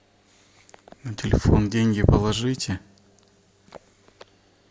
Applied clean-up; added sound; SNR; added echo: none; none; none; none.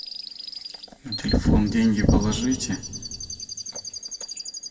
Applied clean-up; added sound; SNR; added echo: none; Chirp, tweet; 11 dB; reverberation time 1.1 s.